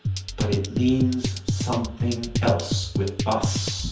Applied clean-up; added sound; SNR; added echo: none; Drum kit; 0 dB; reverberation time 0.5 s.